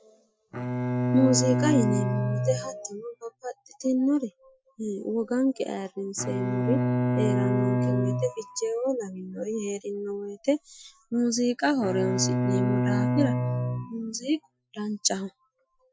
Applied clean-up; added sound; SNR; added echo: classical method Wiener filter.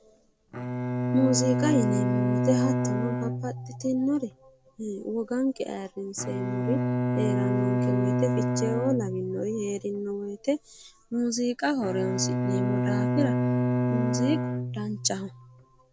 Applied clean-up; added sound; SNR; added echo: none; Bowed string instrument; -1 dB; none.